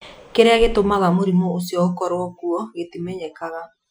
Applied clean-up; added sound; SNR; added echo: classical method Wiener filter.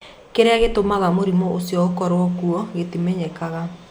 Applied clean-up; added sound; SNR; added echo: none; Breathing; 15 dB; none.